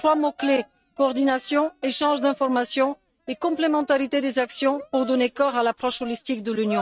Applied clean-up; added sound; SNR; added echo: neural mask model RNNoise.